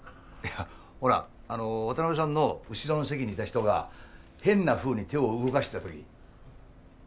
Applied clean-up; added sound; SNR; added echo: none; none; none; none.